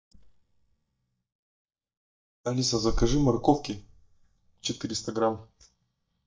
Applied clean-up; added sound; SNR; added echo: neural mask model DeepFilterNet 3.